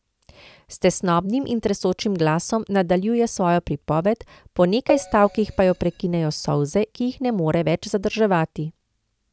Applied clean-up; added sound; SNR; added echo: none; Keyboard (musical); 8 dB; none.